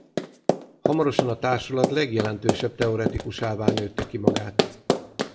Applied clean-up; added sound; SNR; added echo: none; Run; 0 dB; reverberation time 2.1 s.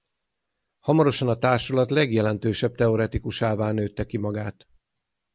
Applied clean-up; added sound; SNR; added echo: none; none; none; none.